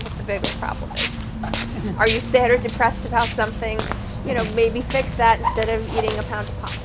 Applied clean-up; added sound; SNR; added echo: none; Insect / Frog + Walk, footsteps; 3 dB; none.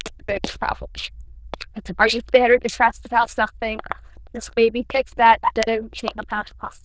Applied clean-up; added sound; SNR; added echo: neural diffusion model UNIVERSE++.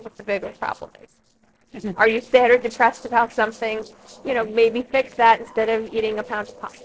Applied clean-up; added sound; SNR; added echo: neural separator model SepFormer DNS4.